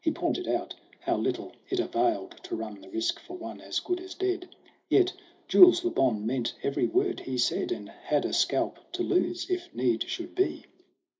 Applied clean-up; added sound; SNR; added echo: neural mask model Resemble Enhance denoiser.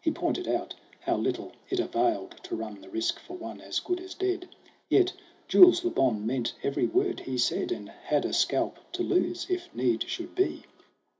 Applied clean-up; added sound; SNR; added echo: none; none; none; none.